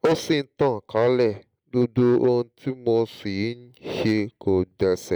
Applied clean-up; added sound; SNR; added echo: none; none; none; none.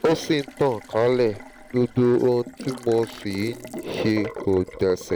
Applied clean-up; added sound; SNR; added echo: none; Water tap, faucet; 15 dB; none.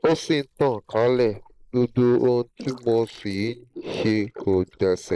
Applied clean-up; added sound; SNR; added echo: neural mask model Resemble Enhance denoiser.